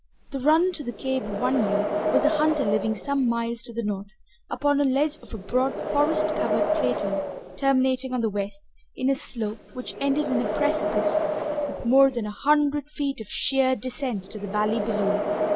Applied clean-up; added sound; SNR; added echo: none; Wind; 4 dB; none.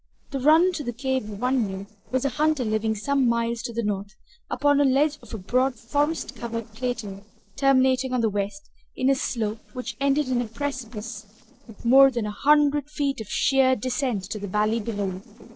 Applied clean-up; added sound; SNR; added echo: neural separator model SepFormer DNS4.